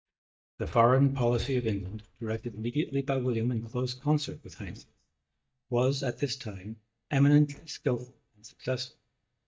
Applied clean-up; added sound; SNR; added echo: neural mask model DeepFilterNet 3.